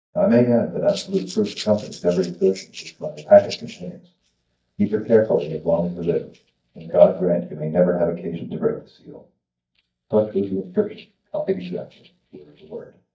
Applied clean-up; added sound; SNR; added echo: neural mask model DeepFilterNet 3.